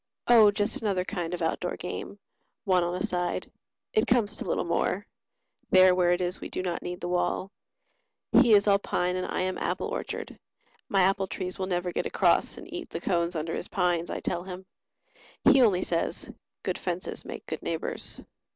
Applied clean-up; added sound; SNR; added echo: none; none; none; none.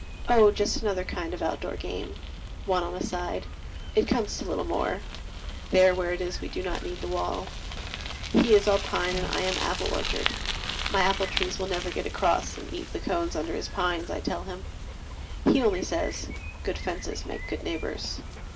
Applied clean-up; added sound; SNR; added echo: none; Bicycle; 6 dB; reverberation time 0.2 s.